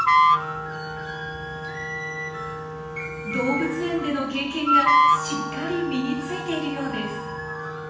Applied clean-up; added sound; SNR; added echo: none; Wind instrument, woodwind instrument; -4 dB; reverberation time 0.9 s.